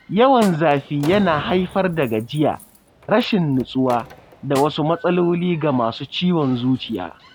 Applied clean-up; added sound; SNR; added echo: none; Snare drum + Slam; 19 dB; none.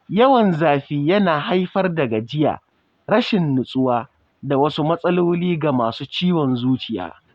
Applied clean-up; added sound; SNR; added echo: none; none; none; none.